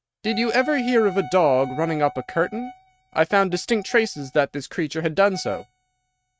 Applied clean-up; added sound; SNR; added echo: neural mask model RNNoise.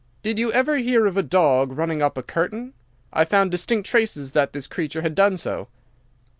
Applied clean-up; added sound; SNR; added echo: none; none; none; none.